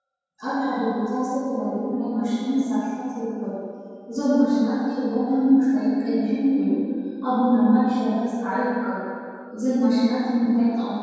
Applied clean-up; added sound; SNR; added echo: none; none; none; reverberation time 2.1 s.